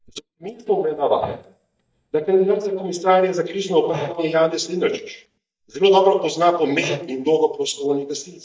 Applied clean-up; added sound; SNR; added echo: neural mask model DeepFilterNet 3.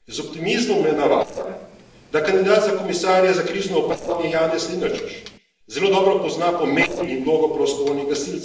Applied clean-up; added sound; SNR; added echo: neural separator model SepFormer DNS4.